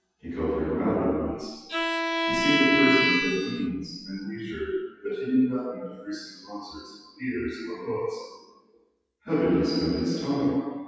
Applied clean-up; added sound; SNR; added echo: classical method WPE with log-MMSE.